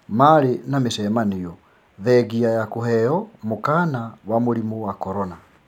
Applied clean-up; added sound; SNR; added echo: none; none; none; none.